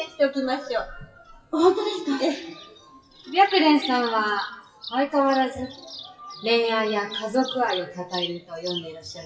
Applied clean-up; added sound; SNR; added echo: classical method WPE with log-MMSE.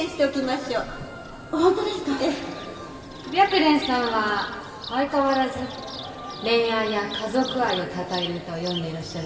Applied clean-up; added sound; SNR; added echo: none; Bird vocalization, bird call, bird song; 15 dB; reverberation time 2.8 s.